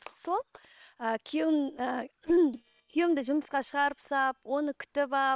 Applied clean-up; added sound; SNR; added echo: neural separator model SepFormer WHAM!.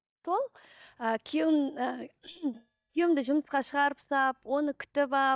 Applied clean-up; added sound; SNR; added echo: neural mask model DeepFilterNet 3.